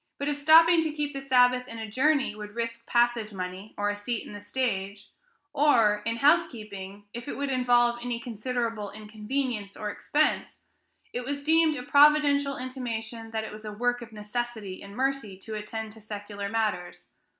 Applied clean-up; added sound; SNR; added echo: none; none; none; none.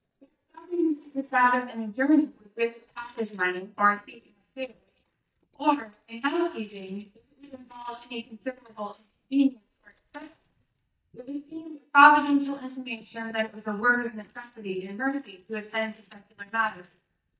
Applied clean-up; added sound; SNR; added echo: neural mask model DeepFilterNet 3.